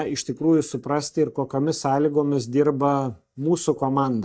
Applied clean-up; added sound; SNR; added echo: neural mask model DeepFilterNet 3.